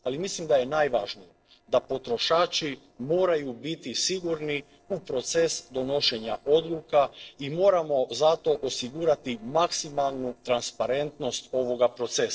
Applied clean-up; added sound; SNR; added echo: neural separator model SepFormer DNS4.